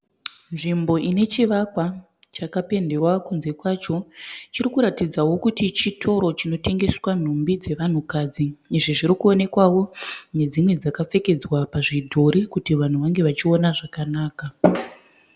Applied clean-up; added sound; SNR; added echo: none; none; none; none.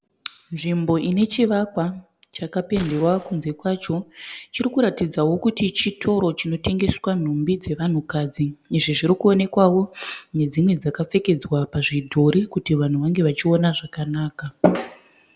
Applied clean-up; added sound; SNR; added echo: none; Gunshot, gunfire; 19 dB; none.